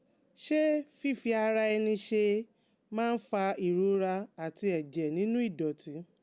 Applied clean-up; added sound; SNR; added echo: none; none; none; none.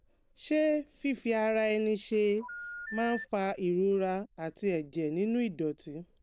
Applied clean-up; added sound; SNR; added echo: neural diffusion model UNIVERSE++.